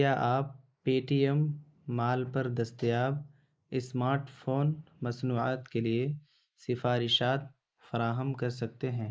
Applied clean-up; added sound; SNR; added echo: neural mask model Resemble Enhance denoiser.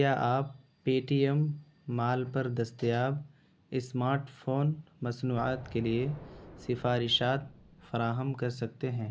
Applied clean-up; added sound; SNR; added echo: none; Explosion; 18 dB; none.